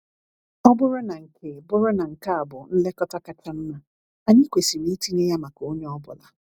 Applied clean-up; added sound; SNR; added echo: none; none; none; none.